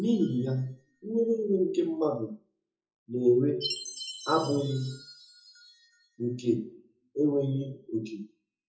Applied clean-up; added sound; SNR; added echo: classical method WPE with log-MMSE.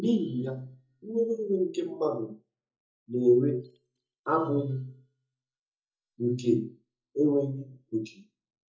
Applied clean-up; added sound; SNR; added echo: neural mask model DeepFilterNet 3.